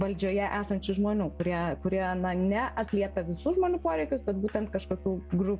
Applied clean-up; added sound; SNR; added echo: none; Musical instrument; 15 dB; none.